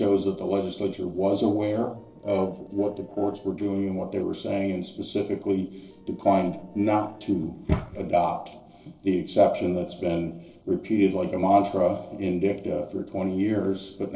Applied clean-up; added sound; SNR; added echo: neural separator model SepFormer DNS4.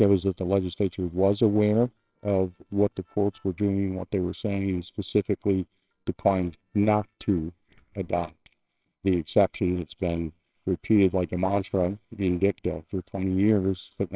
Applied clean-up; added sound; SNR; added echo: neural separator model SepFormer WHAMR!.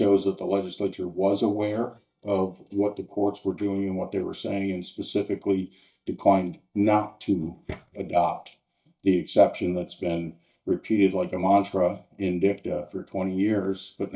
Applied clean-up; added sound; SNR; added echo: neural mask model DeepFilterNet 3.